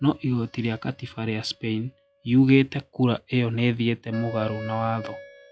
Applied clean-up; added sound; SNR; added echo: classical method log-MMSE.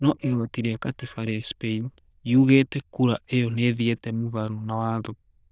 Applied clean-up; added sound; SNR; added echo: neural diffusion model UNIVERSE++.